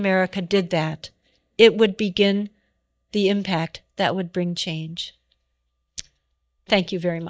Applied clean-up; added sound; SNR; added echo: neural mask model DeepFilterNet 3.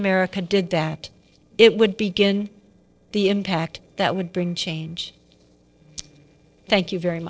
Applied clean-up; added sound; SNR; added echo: neural separator model SepFormer DNS4.